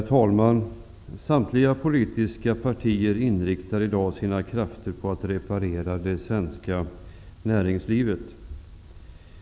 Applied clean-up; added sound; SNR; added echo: none; none; none; none.